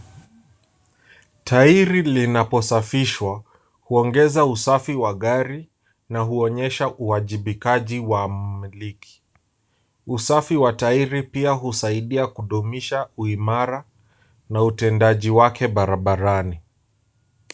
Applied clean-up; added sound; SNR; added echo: none; none; none; none.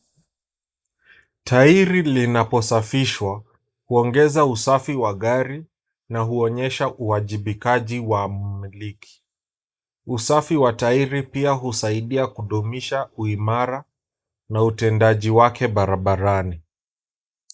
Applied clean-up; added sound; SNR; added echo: neural mask model Resemble Enhance denoiser.